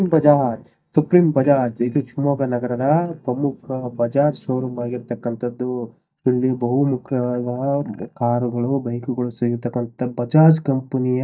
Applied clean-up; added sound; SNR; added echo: neural mask model DeepFilterNet 3.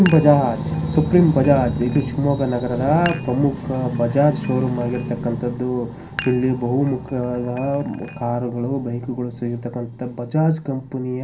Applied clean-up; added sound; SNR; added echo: none; Dishes, pots, and pans; 19 dB; reverberation time 0.3 s.